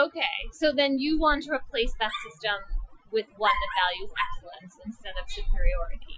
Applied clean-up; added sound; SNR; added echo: classical method Wiener filter.